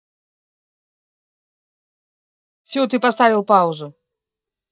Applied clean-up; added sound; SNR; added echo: neural mask model DeepFilterNet 3.